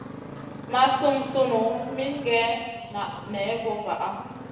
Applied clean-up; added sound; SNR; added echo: none; Motorcycle; 13 dB; reverberation time 1.2 s.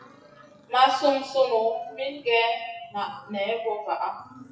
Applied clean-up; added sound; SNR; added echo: classical method WPE with log-MMSE.